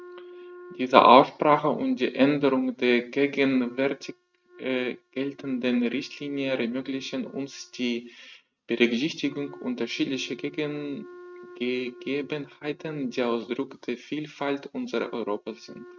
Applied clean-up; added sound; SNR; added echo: neural mask model RNNoise.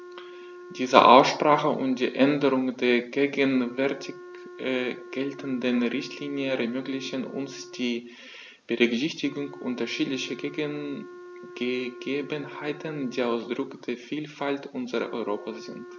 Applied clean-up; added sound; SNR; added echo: none; Wind instrument, woodwind instrument; 18 dB; none.